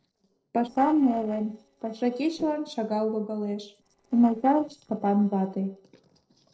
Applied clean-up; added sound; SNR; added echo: neural separator model SepFormer DNS4.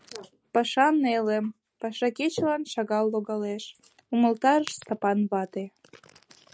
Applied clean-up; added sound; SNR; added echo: none; none; none; none.